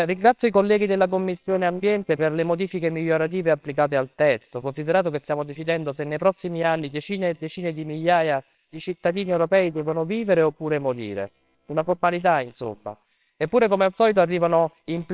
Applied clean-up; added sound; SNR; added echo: neural separator model SepFormer WHAMR!.